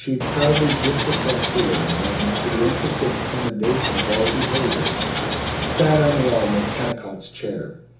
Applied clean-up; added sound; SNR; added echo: none; Water / Bird; 1 dB; reverberation time 0.7 s.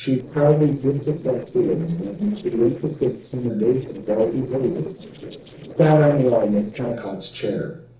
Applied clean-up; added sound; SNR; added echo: neural separator model SepFormer DNS4.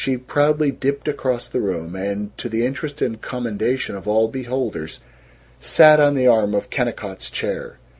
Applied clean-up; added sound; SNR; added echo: none; none; none; none.